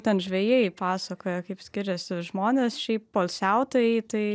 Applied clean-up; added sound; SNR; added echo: none; none; none; none.